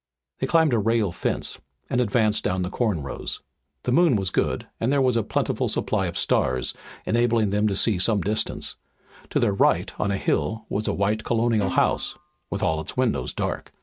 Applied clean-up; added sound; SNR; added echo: neural mask model RNNoise.